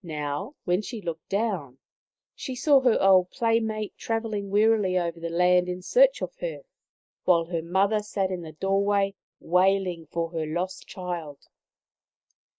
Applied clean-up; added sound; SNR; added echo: neural mask model Resemble Enhance denoiser.